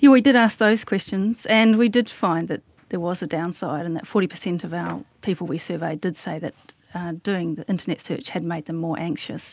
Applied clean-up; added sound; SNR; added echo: none; none; none; none.